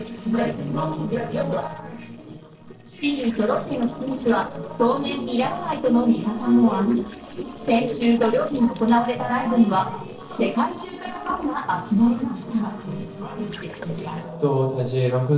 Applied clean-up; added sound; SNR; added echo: neural separator model SepFormer DNS4.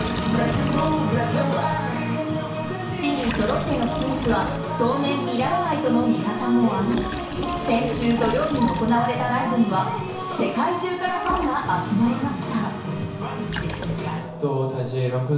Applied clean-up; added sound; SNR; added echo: none; Liquid; 13 dB; reverberation time 0.6 s.